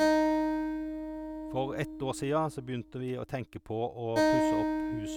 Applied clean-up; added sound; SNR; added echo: none; Acoustic guitar; -5 dB; none.